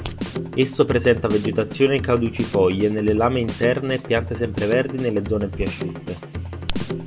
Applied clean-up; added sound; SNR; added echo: none; Drum kit; 9 dB; none.